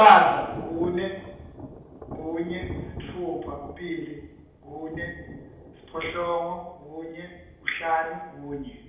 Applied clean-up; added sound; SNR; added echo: none; Thunder / Rain; 15 dB; reverberation time 0.8 s.